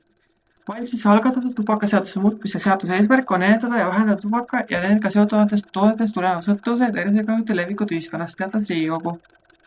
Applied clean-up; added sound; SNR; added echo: neural separator model SepFormer DNS4.